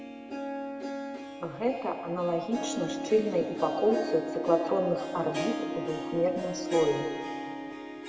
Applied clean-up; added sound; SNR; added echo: none; Harp; 5 dB; reverberation time 2.0 s.